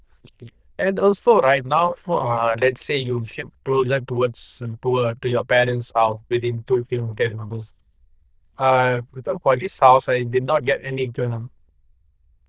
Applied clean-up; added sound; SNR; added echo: neural diffusion model UNIVERSE++.